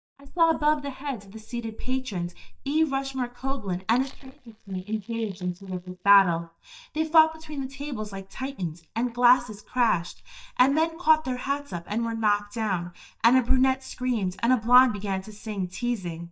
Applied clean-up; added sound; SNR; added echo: neural mask model DeepFilterNet 3.